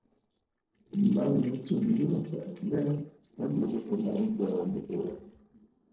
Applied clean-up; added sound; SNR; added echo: neural separator model SepFormer DNS4.